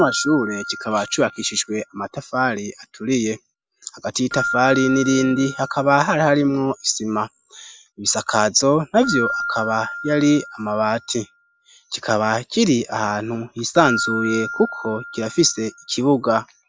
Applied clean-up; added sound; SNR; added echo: none; Keyboard (musical); 11 dB; none.